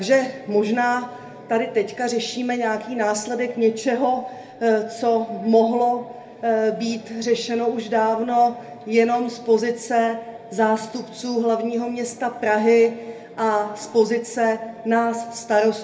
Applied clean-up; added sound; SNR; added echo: none; none; none; reverberation time 0.3 s.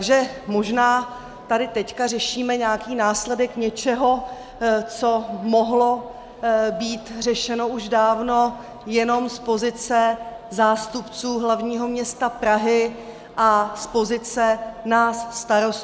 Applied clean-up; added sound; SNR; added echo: none; none; none; none.